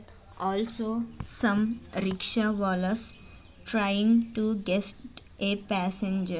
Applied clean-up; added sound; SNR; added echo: none; none; none; none.